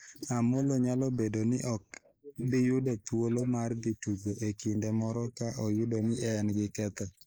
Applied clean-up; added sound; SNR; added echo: neural mask model Resemble Enhance denoiser.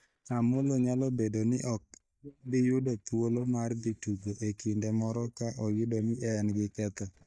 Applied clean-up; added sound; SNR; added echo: neural mask model DeepFilterNet 3.